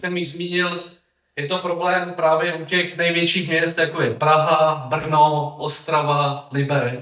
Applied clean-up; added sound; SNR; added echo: neural mask model DeepFilterNet 3.